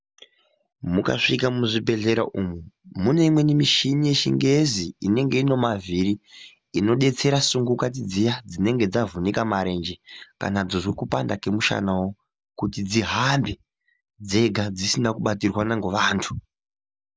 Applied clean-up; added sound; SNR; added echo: none; none; none; none.